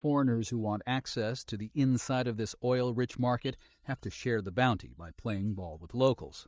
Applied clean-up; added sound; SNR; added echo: neural mask model DeepFilterNet 3.